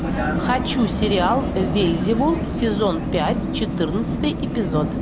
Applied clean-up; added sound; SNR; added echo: none; Vehicle; 1 dB; none.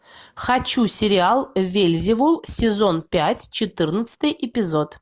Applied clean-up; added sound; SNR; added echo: none; none; none; none.